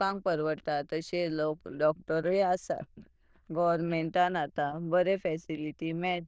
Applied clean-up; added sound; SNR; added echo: neural diffusion model UNIVERSE++.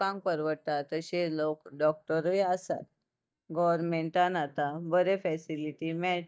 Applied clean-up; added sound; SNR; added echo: neural mask model DeepFilterNet 3.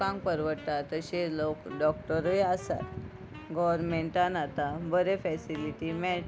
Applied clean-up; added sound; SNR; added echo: none; Wind instrument, woodwind instrument; 18 dB; none.